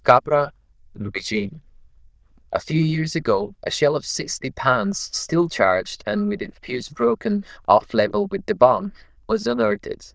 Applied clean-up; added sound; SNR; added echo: neural diffusion model UNIVERSE++.